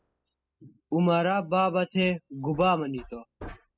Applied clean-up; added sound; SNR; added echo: classical method spectral subtraction.